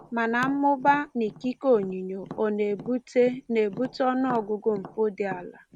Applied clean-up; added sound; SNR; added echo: none; Tap; 17 dB; none.